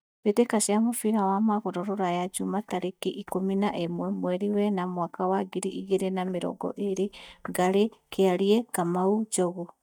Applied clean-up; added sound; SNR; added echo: neural mask model DeepFilterNet 3.